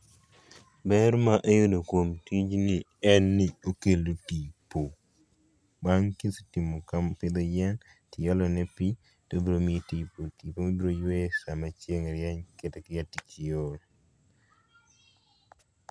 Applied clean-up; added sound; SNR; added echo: none; none; none; none.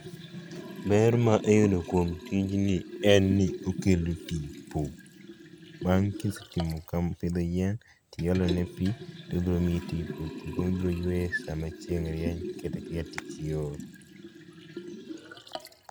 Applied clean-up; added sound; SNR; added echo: none; Liquid; 12 dB; none.